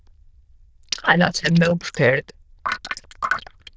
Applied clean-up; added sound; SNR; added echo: neural diffusion model UNIVERSE++.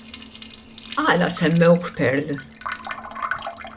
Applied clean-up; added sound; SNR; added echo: none; Liquid; 11 dB; none.